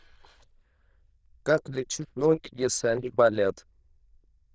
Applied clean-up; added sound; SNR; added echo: neural diffusion model UNIVERSE++.